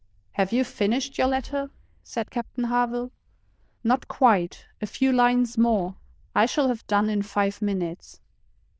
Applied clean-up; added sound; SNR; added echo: neural diffusion model UNIVERSE++.